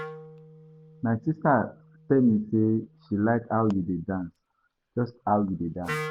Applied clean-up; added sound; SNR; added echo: none; Wind instrument, woodwind instrument; 16 dB; none.